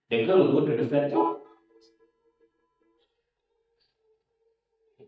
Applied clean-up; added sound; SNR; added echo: neural mask model DeepFilterNet 3.